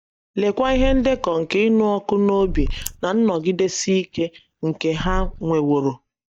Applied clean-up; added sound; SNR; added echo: neural mask model DeepFilterNet 3.